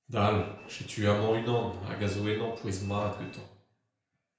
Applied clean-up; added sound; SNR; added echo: none; Train; 17 dB; reverberation time 0.5 s.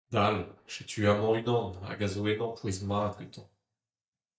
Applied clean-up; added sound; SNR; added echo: neural mask model DeepFilterNet 3.